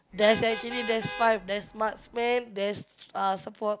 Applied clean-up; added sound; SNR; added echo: none; Vehicle horn, car horn, honking; 12 dB; none.